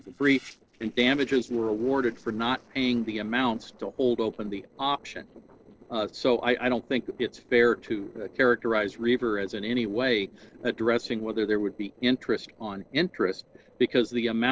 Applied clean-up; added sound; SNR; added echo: neural separator model SepFormer DNS4.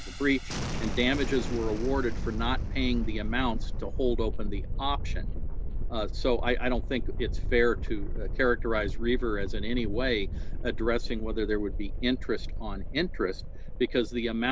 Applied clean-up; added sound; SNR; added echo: none; Thunderstorm; -1 dB; none.